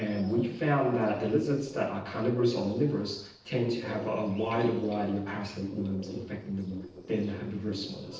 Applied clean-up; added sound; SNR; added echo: neural separator model SepFormer DNS4.